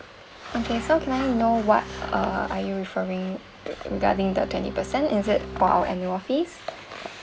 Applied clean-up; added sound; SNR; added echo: none; Bowed string instrument; 13 dB; none.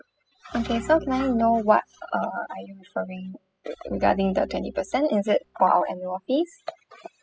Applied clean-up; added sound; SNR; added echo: classical method spectral subtraction.